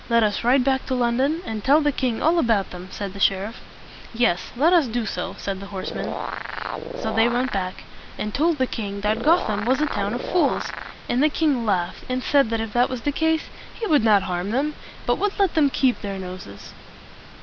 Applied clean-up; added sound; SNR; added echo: none; Animal; 6 dB; none.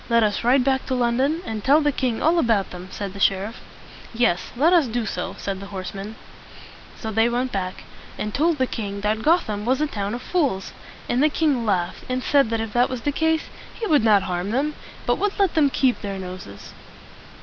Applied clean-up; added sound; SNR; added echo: none; none; none; none.